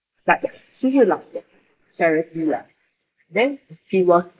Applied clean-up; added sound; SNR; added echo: neural mask model Resemble Enhance denoiser.